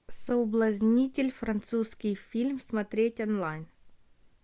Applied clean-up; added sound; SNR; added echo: none; none; none; none.